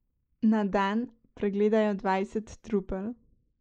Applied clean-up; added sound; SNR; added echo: neural mask model Resemble Enhance denoiser.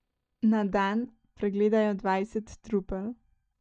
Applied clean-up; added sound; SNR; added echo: neural mask model DeepFilterNet 3.